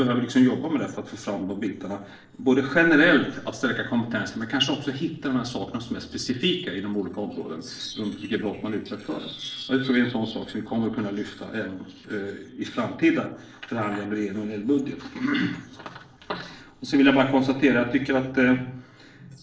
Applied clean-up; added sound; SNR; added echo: neural separator model SepFormer DNS4.